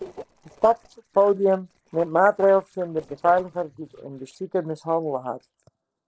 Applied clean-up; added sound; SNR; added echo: neural separator model SepFormer DNS4.